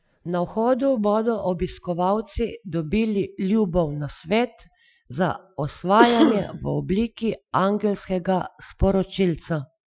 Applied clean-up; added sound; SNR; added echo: classical method Wiener filter.